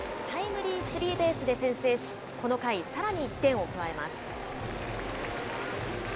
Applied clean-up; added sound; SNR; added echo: none; none; none; none.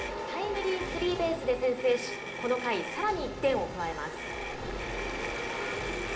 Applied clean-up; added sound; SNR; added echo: none; Motor vehicle (road); 11 dB; reverberation time 0.6 s.